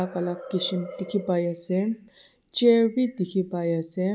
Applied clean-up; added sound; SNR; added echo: none; none; none; none.